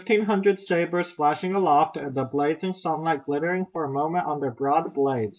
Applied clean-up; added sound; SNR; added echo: neural mask model Resemble Enhance denoiser.